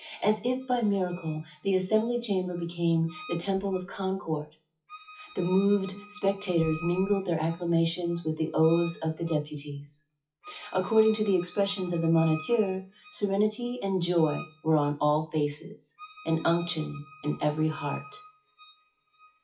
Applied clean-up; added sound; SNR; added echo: classical method WPE with log-MMSE.